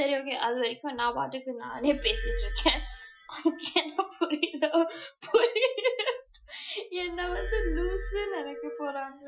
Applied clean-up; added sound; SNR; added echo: classical method Wiener filter.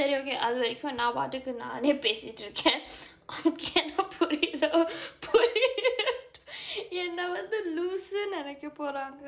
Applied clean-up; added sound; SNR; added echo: none; none; none; none.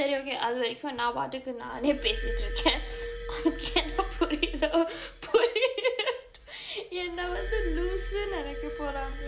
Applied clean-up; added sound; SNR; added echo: none; Glass; 6 dB; none.